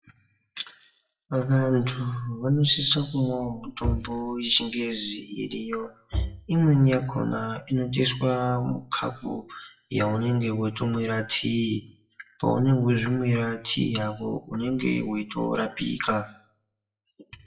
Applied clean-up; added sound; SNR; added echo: classical method WPE with log-MMSE.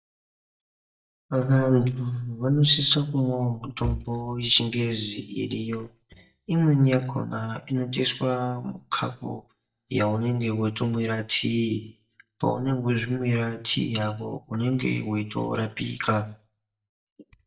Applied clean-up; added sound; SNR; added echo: neural mask model DeepFilterNet 3.